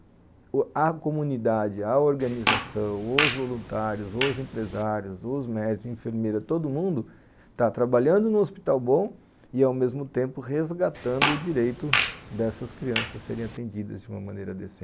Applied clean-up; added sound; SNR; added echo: none; Fart; 3 dB; none.